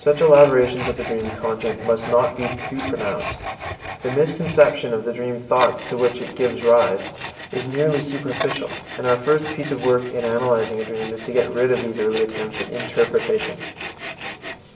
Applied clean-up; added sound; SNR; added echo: none; Tools; 8 dB; reverberation time 0.9 s.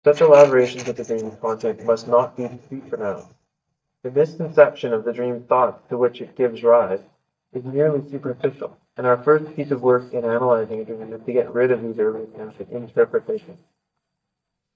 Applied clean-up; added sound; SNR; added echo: neural mask model DeepFilterNet 3.